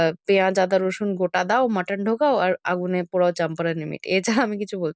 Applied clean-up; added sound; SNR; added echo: none; none; none; none.